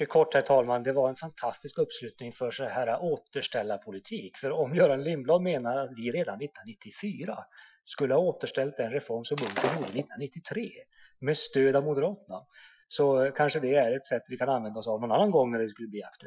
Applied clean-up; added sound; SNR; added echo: classical method Wiener filter.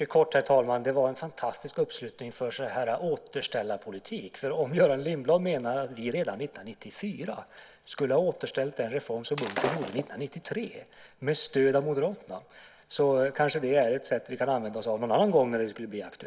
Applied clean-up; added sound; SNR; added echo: none; Shatter; 7 dB; none.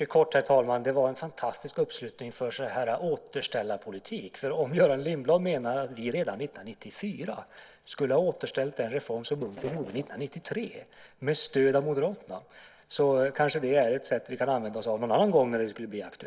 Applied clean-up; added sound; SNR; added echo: neural separator model SepFormer DNS4.